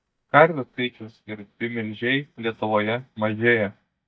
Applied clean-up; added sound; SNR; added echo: neural mask model DeepFilterNet 3.